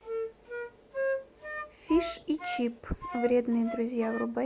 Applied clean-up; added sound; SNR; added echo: none; Wind instrument, woodwind instrument; 6 dB; none.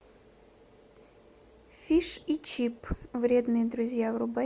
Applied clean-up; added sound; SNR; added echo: none; none; none; none.